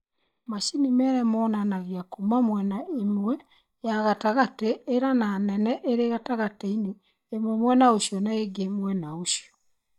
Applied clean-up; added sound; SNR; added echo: neural mask model DeepFilterNet 3.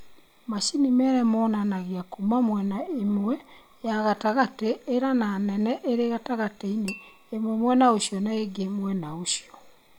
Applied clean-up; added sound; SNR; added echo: none; Tap / Glass; 20 dB; none.